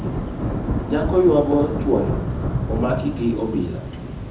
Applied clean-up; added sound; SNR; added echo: none; Thunder / Rain; 2 dB; reverberation time 0.6 s.